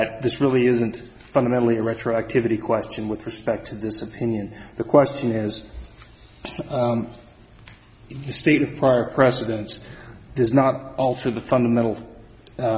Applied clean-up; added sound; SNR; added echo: none; none; none; none.